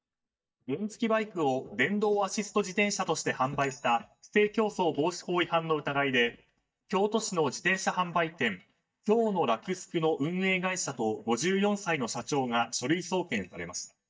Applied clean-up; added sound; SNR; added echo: neural mask model DeepFilterNet 3.